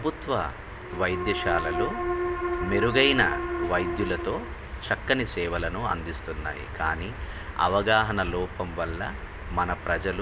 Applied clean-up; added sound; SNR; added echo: none; none; none; none.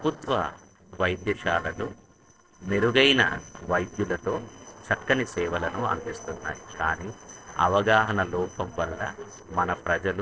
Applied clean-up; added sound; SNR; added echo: neural separator model SepFormer DNS4.